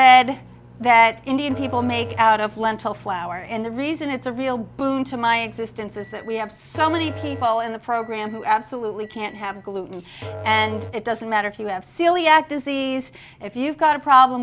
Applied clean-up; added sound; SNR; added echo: none; Musical instrument; 16 dB; none.